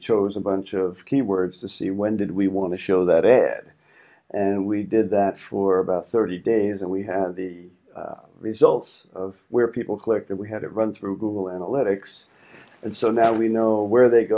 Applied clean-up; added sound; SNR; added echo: none; none; none; none.